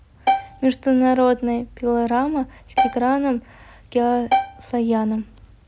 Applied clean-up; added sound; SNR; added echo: none; Bowed string instrument; 4 dB; none.